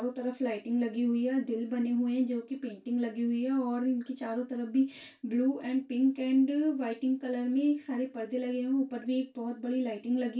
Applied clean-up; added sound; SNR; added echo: none; none; none; reverberation time 0.2 s.